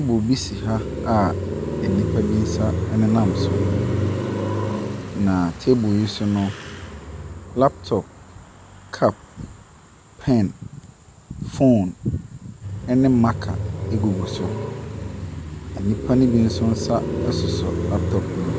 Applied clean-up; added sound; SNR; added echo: none; Car passing by; 4 dB; none.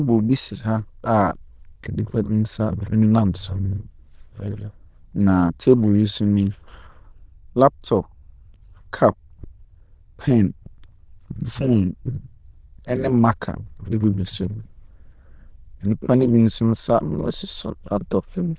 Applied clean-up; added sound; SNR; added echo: neural diffusion model UNIVERSE++.